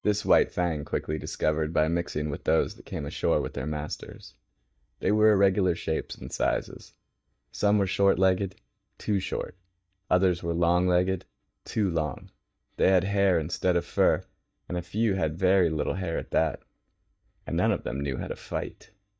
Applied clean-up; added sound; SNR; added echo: neural mask model DeepFilterNet 3.